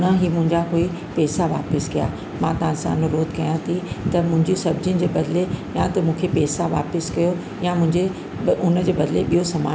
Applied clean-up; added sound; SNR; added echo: none; none; none; none.